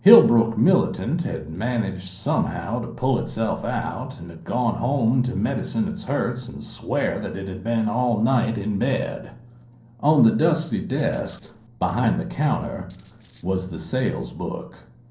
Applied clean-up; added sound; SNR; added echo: neural separator model SepFormer DNS4.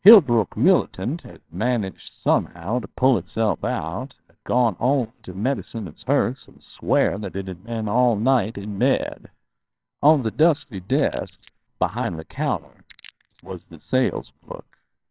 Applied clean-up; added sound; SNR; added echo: neural separator model SepFormer WHAMR!.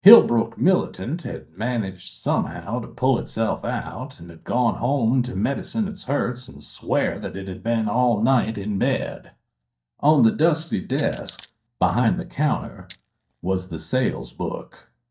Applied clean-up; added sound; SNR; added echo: neural mask model DeepFilterNet 3.